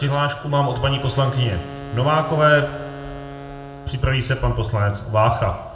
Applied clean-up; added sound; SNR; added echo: none; Wind instrument, woodwind instrument; 15 dB; reverberation time 0.3 s.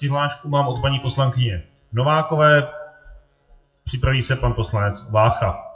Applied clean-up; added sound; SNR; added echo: classical method WPE with log-MMSE.